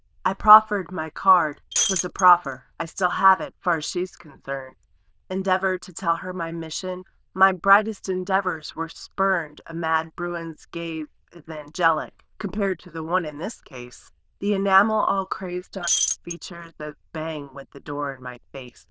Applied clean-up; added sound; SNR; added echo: neural diffusion model UNIVERSE++.